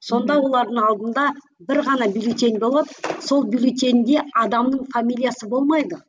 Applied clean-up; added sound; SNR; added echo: none; none; none; none.